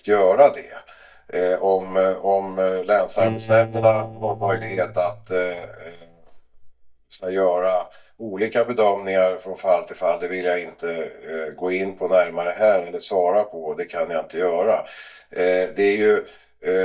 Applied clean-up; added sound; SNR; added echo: neural mask model DeepFilterNet 3.